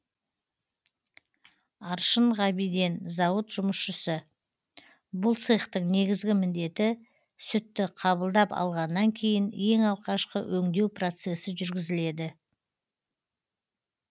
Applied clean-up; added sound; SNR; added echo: none; none; none; none.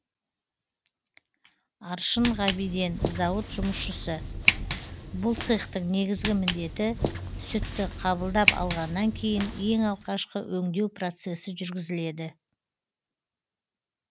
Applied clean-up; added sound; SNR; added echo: none; Walk, footsteps; 2 dB; none.